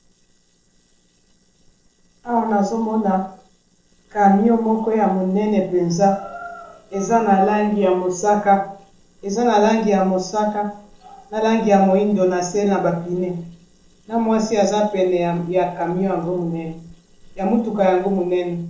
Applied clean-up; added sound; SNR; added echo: neural separator model SepFormer DNS4.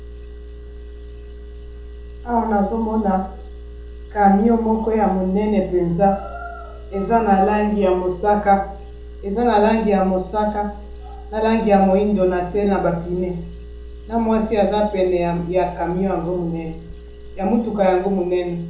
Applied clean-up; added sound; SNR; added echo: none; Engine; 15 dB; reverberation time 0.6 s.